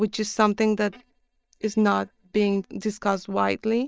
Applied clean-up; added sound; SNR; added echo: neural mask model DeepFilterNet 3.